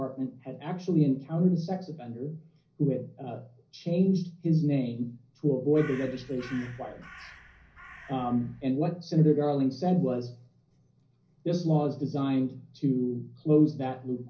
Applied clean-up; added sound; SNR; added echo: none; Crow; 19 dB; reverberation time 0.5 s.